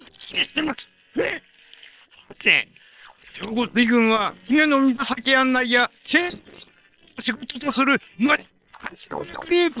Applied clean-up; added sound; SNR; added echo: neural separator model SepFormer WHAM!.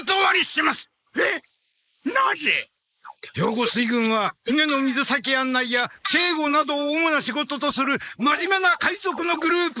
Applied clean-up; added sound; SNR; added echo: neural mask model Resemble Enhance denoiser.